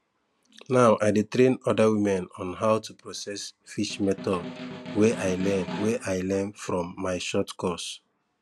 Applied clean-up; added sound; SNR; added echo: none; Snare drum; 12 dB; none.